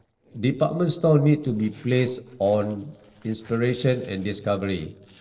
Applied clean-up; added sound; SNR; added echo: neural separator model SepFormer DNS4.